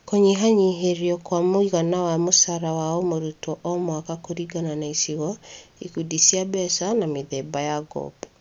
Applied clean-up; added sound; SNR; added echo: none; none; none; none.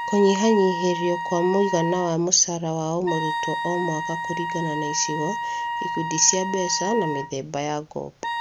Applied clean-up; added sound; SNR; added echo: none; Wind instrument, woodwind instrument; 5 dB; none.